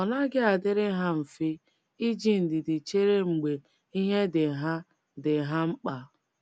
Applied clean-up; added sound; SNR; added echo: none; none; none; none.